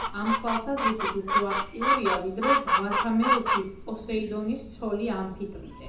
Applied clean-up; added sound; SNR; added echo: none; Chicken, rooster; -1 dB; reverberation time 0.6 s.